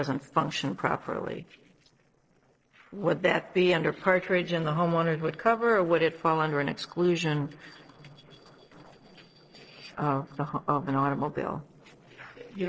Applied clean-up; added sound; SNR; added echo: neural separator model SepFormer DNS4.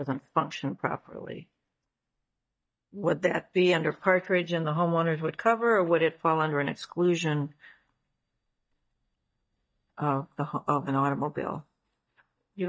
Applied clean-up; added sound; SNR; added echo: neural mask model DeepFilterNet 3.